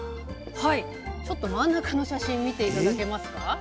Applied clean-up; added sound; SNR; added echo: none; Brass instrument; 13 dB; none.